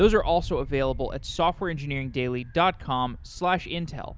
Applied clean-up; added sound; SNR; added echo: none; Wind; 11 dB; none.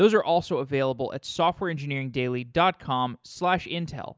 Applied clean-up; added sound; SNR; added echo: none; none; none; none.